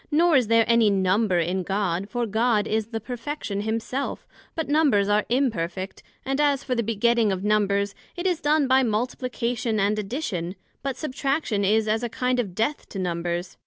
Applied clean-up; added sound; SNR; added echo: none; none; none; none.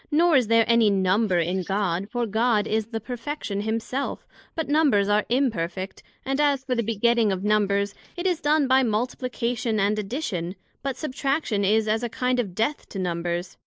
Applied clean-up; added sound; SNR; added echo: neural mask model Resemble Enhance denoiser.